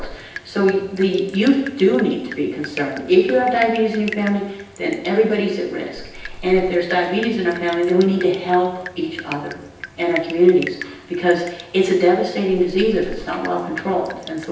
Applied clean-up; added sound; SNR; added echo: none; Drip; 16 dB; reverberation time 0.9 s.